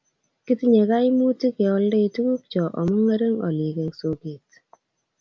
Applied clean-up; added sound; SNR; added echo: none; none; none; none.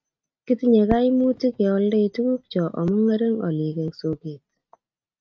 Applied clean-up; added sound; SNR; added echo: neural mask model RNNoise.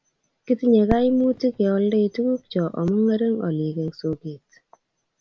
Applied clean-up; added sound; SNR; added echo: none; Fireworks; 19 dB; none.